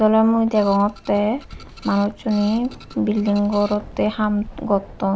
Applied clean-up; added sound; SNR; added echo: none; Printer + Keys jangling; 19 dB; none.